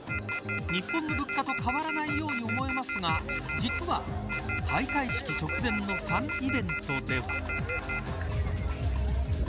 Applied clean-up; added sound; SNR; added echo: none; Telephone; 4 dB; none.